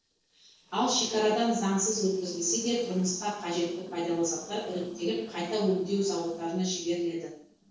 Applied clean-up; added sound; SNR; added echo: neural separator model SepFormer DNS4.